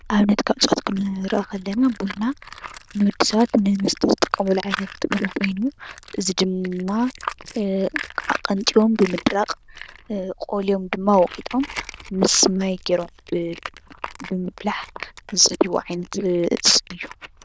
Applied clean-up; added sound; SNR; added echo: neural diffusion model UNIVERSE++.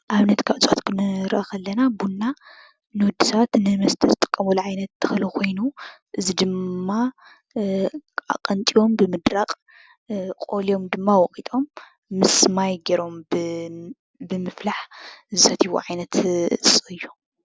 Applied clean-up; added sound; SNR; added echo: none; none; none; none.